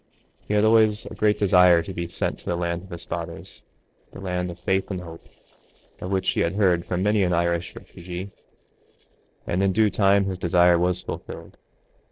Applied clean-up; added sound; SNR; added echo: neural separator model SepFormer DNS4.